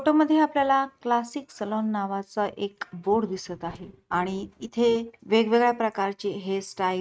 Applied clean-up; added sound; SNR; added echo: neural mask model RNNoise.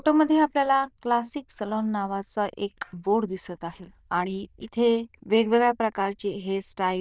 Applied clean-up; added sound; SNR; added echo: neural diffusion model UNIVERSE++.